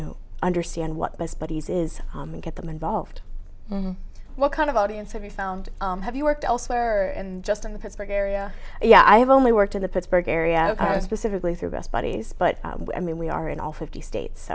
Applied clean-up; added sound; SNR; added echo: none; none; none; none.